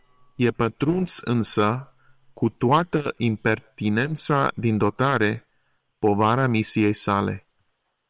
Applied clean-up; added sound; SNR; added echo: neural separator model SepFormer WHAM!.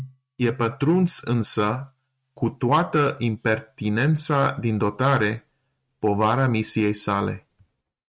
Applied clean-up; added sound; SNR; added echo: neural mask model RNNoise.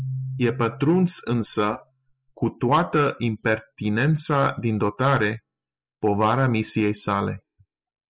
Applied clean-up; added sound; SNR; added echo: classical method spectral subtraction.